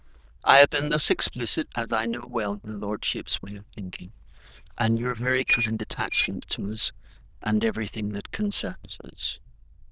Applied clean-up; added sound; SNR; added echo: neural diffusion model UNIVERSE++.